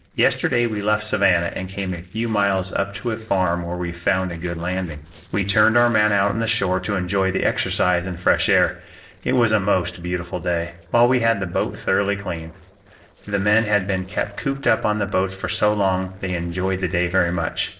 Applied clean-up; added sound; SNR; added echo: neural separator model SepFormer DNS4.